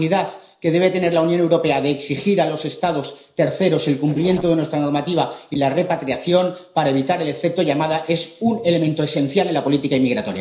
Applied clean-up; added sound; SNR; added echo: neural separator model SepFormer DNS4.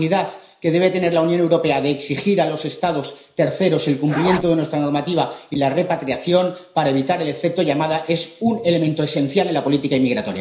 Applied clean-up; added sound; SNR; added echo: none; Zipper (clothing); 6 dB; reverberation time 0.5 s.